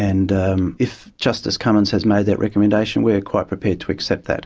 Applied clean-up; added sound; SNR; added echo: none; none; none; none.